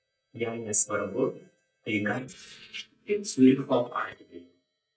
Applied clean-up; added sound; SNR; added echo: neural mask model DeepFilterNet 3.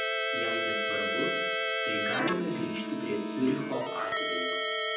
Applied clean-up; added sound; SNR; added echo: none; Keyboard (musical); -5 dB; reverberation time 0.6 s.